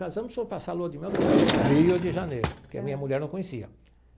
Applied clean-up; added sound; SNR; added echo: none; Drawer open or close; -3 dB; none.